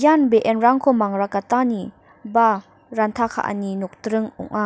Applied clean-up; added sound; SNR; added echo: none; none; none; none.